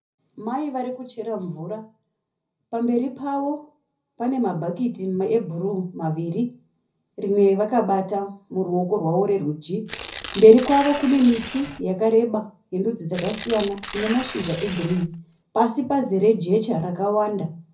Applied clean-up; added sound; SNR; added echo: none; Tearing; 11 dB; reverberation time 0.4 s.